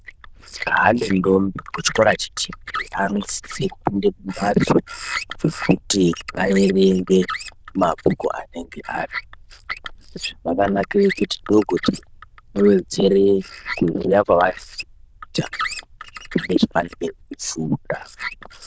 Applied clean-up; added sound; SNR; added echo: neural diffusion model UNIVERSE++.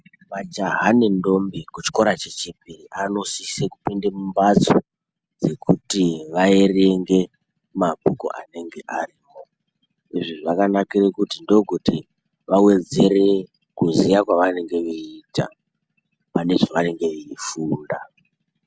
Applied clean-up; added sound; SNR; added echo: none; none; none; none.